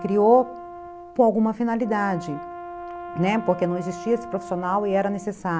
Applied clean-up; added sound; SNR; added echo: none; Brass instrument; 14 dB; none.